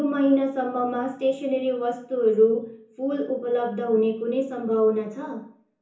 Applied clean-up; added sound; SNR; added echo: none; none; none; reverberation time 0.7 s.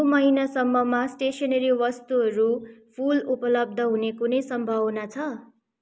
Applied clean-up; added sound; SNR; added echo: none; none; none; none.